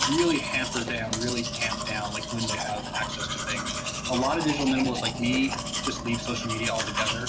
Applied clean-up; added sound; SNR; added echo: none; Domestic sounds, home sounds; 2 dB; reverberation time 0.2 s.